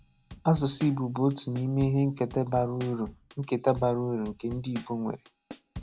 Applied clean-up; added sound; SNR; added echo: none; Drum kit; 18 dB; none.